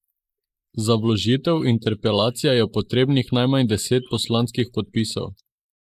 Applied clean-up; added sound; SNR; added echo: neural mask model Resemble Enhance denoiser.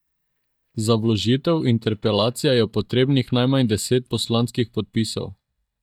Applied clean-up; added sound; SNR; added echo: neural mask model DeepFilterNet 3.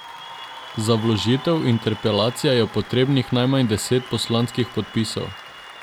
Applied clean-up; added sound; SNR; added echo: none; Applause / Cheering; 16 dB; none.